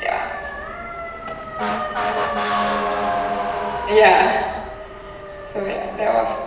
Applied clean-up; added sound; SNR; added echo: none; Motor vehicle (road) / Siren; 3 dB; reverberation time 1.2 s.